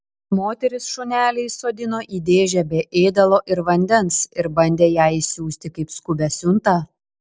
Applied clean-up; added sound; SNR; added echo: none; none; none; none.